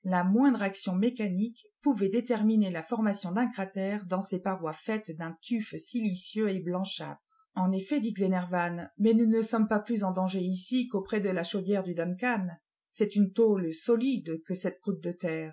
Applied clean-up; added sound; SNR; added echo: none; none; none; none.